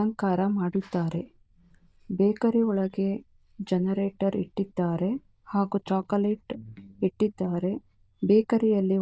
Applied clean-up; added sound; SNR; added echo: neural diffusion model UNIVERSE++.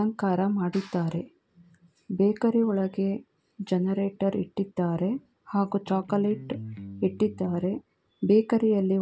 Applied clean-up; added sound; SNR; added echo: none; Electric guitar; 14 dB; none.